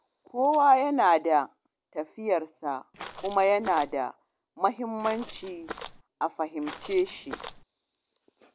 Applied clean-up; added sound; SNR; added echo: none; Walk, footsteps; 14 dB; none.